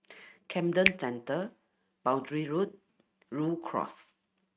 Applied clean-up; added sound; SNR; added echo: neural mask model RNNoise.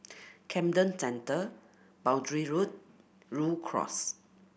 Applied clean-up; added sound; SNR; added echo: none; none; none; none.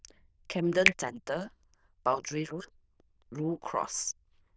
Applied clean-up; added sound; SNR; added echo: neural diffusion model UNIVERSE++.